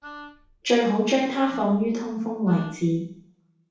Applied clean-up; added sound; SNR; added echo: none; Wind instrument, woodwind instrument; 20 dB; reverberation time 0.6 s.